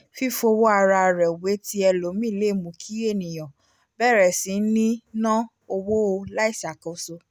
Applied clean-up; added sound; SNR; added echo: none; none; none; none.